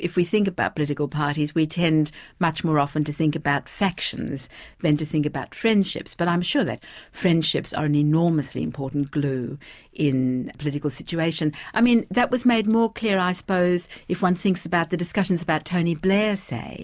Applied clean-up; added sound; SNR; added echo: none; none; none; none.